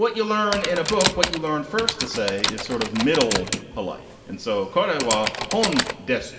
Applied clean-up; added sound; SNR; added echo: none; Typing; 4 dB; reverberation time 2.1 s.